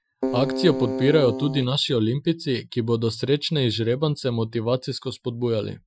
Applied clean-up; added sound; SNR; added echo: classical method Wiener filter.